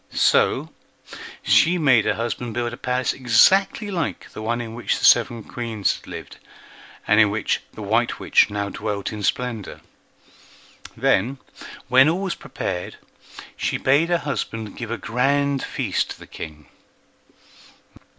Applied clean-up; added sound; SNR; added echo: none; none; none; none.